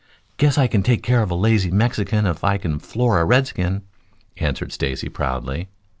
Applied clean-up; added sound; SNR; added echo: none; none; none; none.